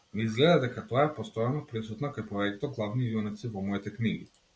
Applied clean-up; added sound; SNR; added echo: none; none; none; none.